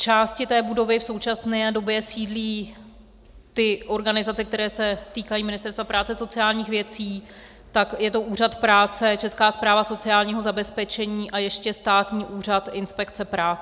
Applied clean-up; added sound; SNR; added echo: none; none; none; none.